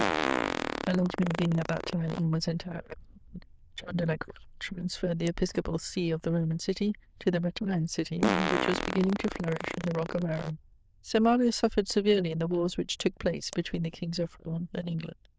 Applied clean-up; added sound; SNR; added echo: neural diffusion model UNIVERSE++.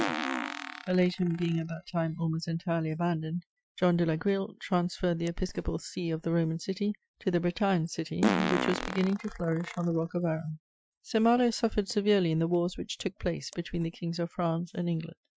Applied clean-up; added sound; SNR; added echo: classical method Wiener filter.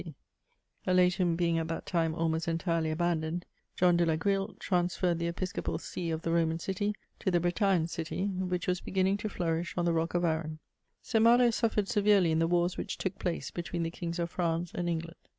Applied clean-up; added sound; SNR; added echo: none; none; none; none.